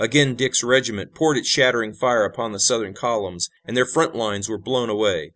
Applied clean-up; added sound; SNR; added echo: none; none; none; none.